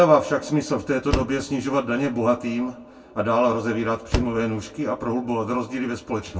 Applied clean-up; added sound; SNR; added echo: none; Slam; 9 dB; reverberation time 0.1 s.